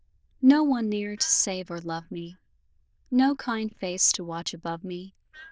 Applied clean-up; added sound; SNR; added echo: neural diffusion model UNIVERSE++.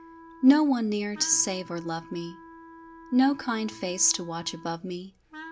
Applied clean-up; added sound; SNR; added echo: none; Wind instrument, woodwind instrument; 20 dB; none.